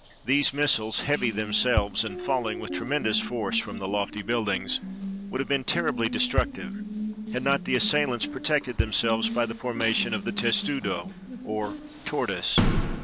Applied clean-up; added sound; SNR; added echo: none; Bass drum + Water tap, faucet; 5 dB; none.